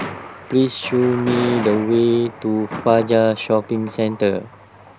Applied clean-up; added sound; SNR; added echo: none; Thunder; 13 dB; none.